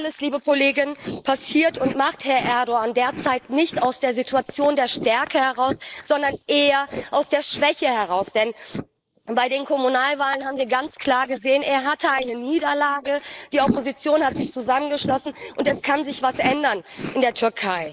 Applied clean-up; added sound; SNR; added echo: neural mask model Resemble Enhance denoiser.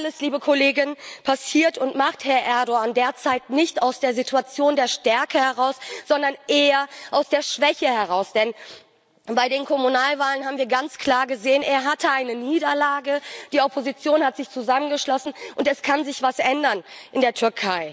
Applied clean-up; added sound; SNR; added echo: none; none; none; none.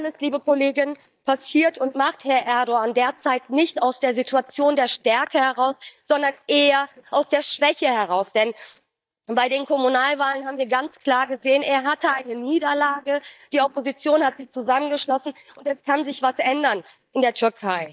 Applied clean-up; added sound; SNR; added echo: neural mask model DeepFilterNet 3.